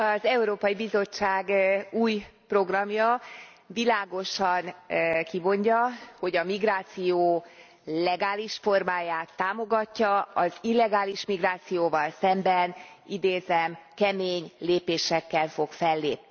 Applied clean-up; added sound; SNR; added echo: none; none; none; none.